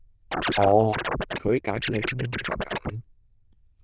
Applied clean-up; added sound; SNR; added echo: neural diffusion model UNIVERSE++.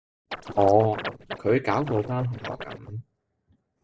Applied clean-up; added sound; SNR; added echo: neural separator model SepFormer DNS4.